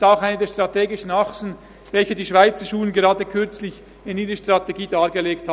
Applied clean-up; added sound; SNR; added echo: none; none; none; none.